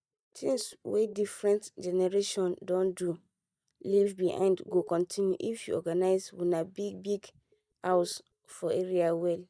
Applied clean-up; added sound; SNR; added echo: neural mask model DeepFilterNet 3.